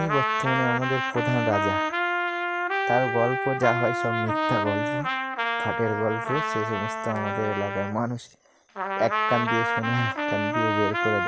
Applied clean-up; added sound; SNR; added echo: none; Trumpet; -1 dB; none.